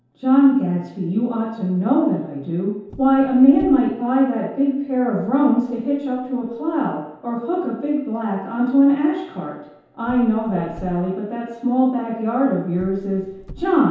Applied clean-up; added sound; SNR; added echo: none; Car; 20 dB; reverberation time 0.8 s.